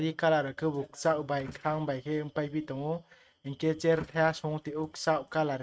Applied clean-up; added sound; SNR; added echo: neural mask model RNNoise.